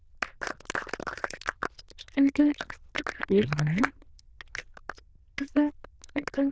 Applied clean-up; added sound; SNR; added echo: neural diffusion model UNIVERSE++.